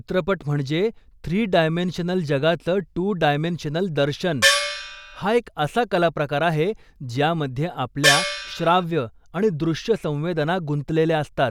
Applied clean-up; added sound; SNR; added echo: none; Gong; -1 dB; none.